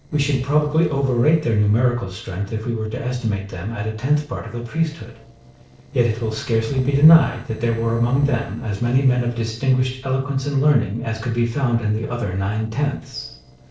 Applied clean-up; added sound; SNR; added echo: neural separator model SepFormer DNS4.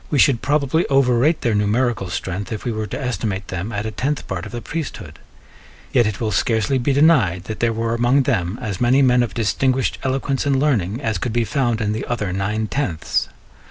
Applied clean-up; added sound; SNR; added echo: none; none; none; none.